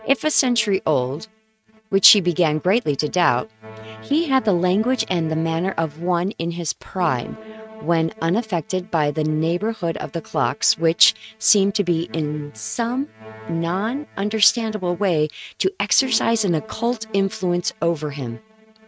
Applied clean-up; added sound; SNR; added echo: neural mask model RNNoise.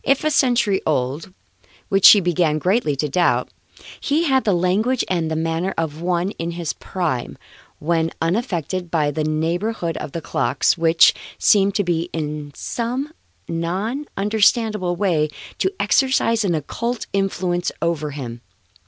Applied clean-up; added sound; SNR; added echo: none; none; none; none.